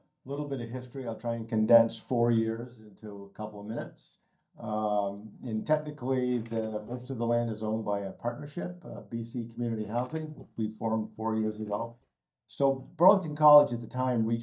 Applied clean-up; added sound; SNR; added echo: neural mask model DeepFilterNet 3.